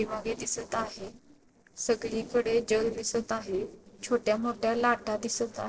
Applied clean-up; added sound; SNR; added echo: neural separator model SepFormer DNS4.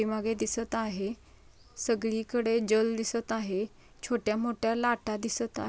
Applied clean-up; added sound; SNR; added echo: none; none; none; none.